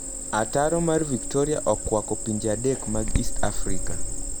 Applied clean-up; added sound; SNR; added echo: none; Cricket; 0 dB; none.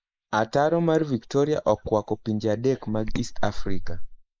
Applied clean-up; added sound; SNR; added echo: neural mask model Resemble Enhance denoiser.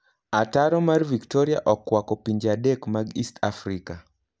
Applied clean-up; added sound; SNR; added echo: none; none; none; none.